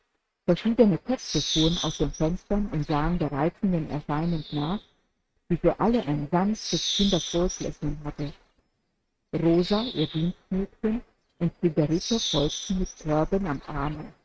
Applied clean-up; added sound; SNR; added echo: neural mask model RNNoise.